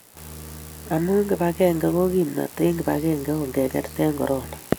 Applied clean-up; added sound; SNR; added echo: none; Bowed string instrument; 18 dB; none.